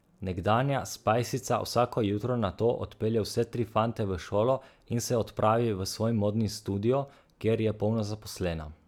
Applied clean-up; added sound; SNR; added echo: none; none; none; none.